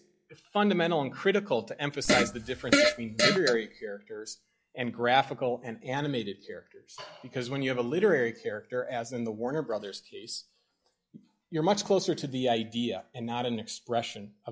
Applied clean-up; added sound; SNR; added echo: classical method log-MMSE.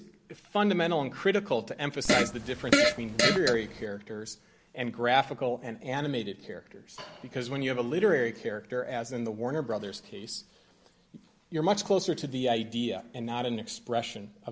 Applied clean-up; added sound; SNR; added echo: none; Fart; -4 dB; none.